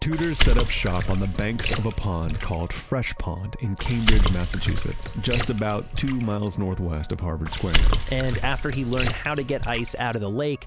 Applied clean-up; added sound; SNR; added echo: none; Water / Splash, splatter; -2 dB; none.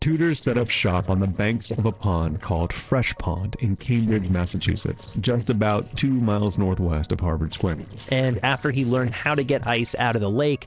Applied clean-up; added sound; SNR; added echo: neural separator model SepFormer DNS4.